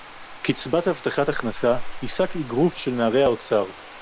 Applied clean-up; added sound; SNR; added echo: none; Bathtub (filling or washing); 10 dB; none.